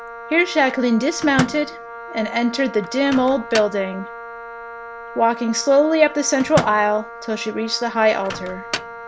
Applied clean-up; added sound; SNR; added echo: none; Microwave oven + Wind instrument, woodwind instrument; 11 dB; none.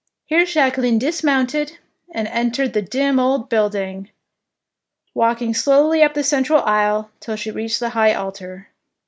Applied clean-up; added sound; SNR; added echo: none; none; none; none.